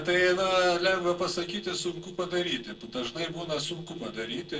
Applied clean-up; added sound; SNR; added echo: neural separator model SepFormer DNS4.